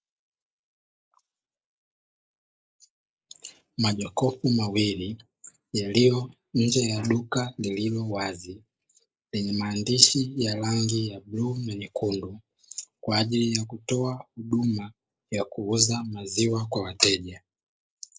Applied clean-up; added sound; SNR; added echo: neural mask model Resemble Enhance denoiser.